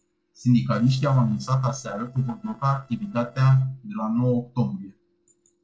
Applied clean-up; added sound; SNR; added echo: neural separator model SepFormer DNS4.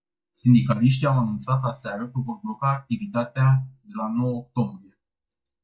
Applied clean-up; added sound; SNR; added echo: neural mask model DeepFilterNet 3.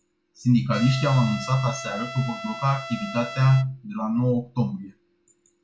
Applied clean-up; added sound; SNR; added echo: none; Trumpet; 12 dB; reverberation time 0.2 s.